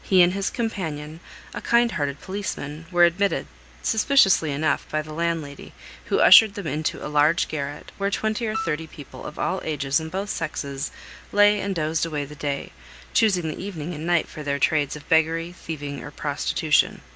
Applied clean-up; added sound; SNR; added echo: none; Piano; 11 dB; none.